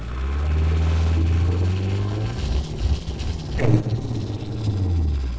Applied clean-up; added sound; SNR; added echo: neural separator model SepFormer DNS4.